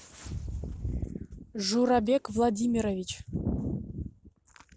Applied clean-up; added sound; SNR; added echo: none; none; none; none.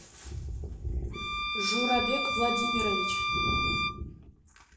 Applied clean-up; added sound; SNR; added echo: none; Bowed string instrument; -2 dB; reverberation time 0.7 s.